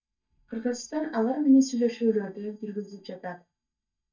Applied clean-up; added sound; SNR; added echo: neural mask model DeepFilterNet 3.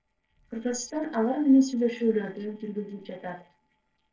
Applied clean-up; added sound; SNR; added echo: neural separator model SepFormer DNS4.